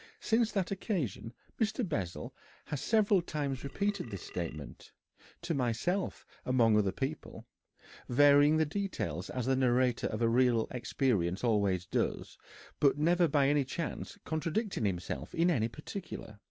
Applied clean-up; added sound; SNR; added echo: none; Burping, eructation; 17 dB; none.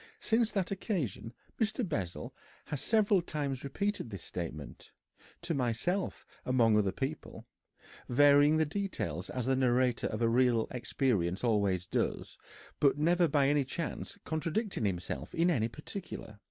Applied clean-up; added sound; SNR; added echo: none; none; none; none.